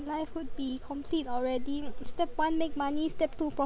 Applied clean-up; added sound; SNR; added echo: none; none; none; none.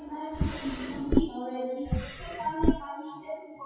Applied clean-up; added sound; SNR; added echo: classical method WPE with log-MMSE.